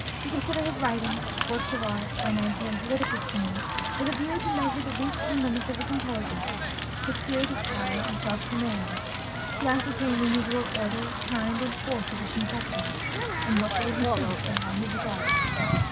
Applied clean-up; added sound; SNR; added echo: none; Crackle; -1 dB; reverberation time 0.4 s.